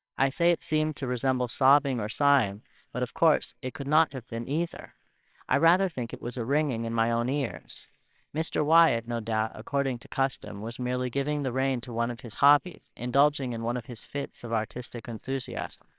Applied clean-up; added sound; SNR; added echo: neural separator model SepFormer WHAMR!.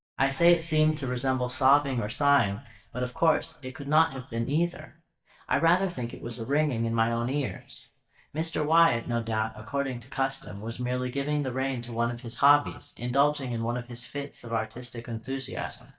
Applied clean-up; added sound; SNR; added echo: neural mask model DeepFilterNet 3.